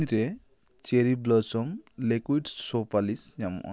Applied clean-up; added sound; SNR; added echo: none; none; none; none.